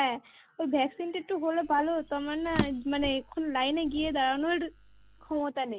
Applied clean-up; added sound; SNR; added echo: none; Drawer open or close + Wind chime / Percussion; 12 dB; none.